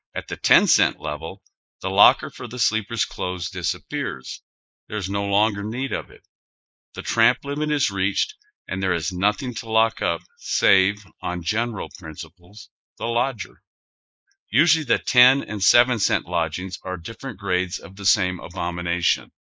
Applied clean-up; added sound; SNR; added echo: neural mask model Resemble Enhance denoiser.